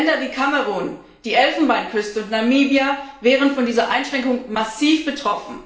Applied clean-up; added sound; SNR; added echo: none; none; none; reverberation time 0.6 s.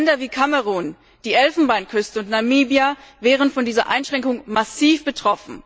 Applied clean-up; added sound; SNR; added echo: none; none; none; none.